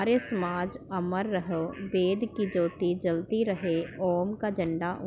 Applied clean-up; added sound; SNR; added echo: none; none; none; none.